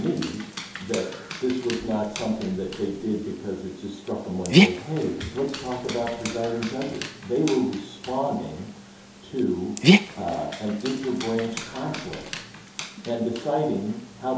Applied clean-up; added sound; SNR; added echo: none; Dog; 1 dB; reverberation time 2.8 s.